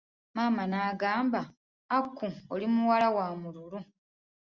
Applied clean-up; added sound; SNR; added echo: none; none; none; none.